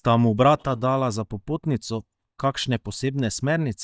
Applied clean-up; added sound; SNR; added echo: neural mask model DeepFilterNet 3.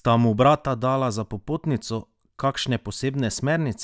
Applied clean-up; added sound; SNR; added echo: none; none; none; none.